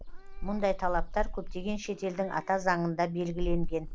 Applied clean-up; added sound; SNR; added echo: none; Meow / Purr; 3 dB; none.